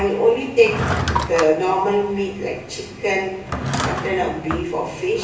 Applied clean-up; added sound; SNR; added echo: none; Drawer open or close / Wood; 7 dB; reverberation time 0.8 s.